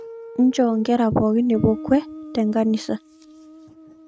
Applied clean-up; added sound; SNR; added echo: neural mask model RNNoise.